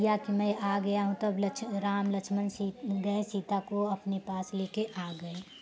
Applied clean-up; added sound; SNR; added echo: none; none; none; none.